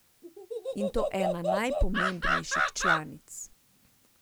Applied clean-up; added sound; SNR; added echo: none; Animal; -2 dB; none.